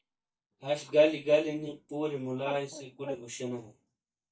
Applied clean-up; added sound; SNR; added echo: neural mask model DeepFilterNet 3.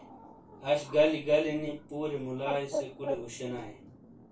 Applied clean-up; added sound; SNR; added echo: none; Bird; 10 dB; reverberation time 0.2 s.